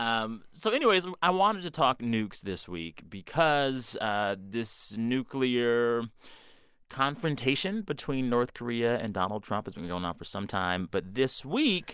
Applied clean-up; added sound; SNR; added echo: none; none; none; none.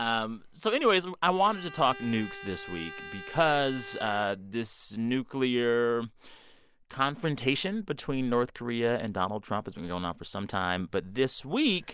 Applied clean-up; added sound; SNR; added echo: none; Bowed string instrument; 15 dB; none.